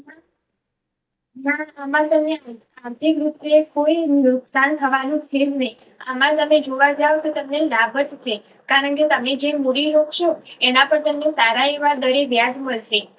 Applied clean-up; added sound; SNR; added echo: neural mask model DeepFilterNet 3.